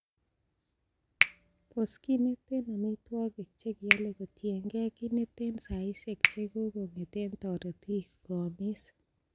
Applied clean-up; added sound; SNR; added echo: none; Finger snapping; 1 dB; none.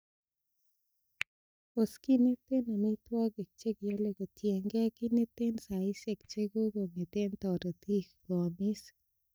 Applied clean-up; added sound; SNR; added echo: neural mask model DeepFilterNet 3.